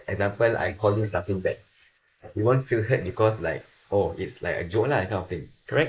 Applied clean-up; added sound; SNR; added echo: neural mask model Resemble Enhance denoiser.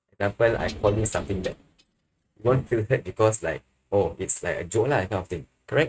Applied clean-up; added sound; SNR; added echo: neural mask model RNNoise.